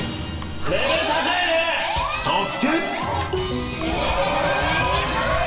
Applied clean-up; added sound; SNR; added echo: none; Writing; 13 dB; reverberation time 2.2 s.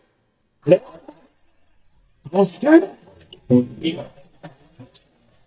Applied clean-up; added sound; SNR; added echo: neural mask model DeepFilterNet 3.